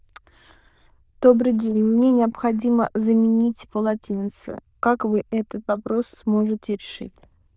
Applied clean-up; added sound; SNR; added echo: neural diffusion model UNIVERSE++.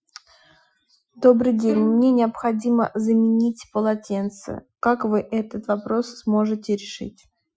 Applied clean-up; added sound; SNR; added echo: classical method Wiener filter.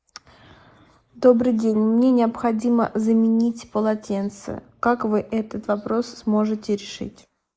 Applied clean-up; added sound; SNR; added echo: neural mask model Resemble Enhance denoiser.